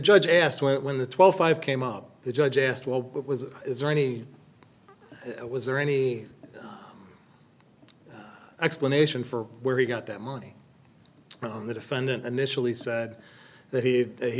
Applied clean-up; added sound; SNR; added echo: none; none; none; none.